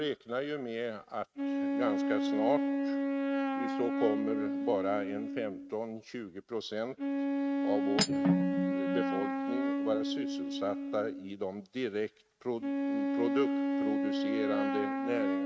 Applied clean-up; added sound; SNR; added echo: neural mask model RNNoise.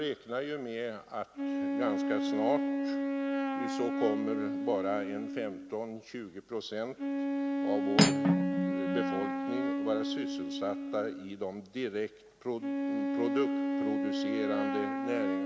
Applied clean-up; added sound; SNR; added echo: none; Wind instrument, woodwind instrument + Cutlery, silverware; -4 dB; none.